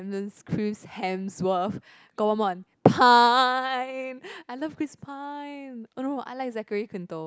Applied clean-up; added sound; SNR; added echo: none; none; none; none.